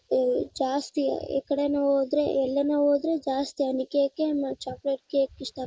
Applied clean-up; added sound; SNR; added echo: neural mask model Resemble Enhance denoiser.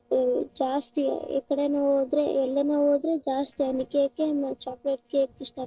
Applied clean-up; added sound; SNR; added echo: neural separator model SepFormer DNS4.